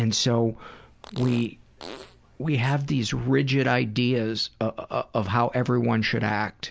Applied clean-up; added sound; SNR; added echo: none; Fart; 20 dB; none.